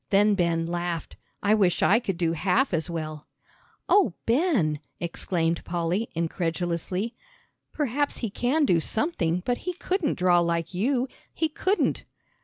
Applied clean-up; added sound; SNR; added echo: none; Chime; 15 dB; none.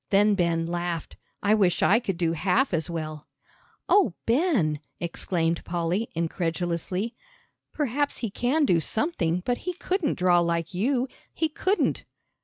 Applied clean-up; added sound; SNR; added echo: neural mask model RNNoise.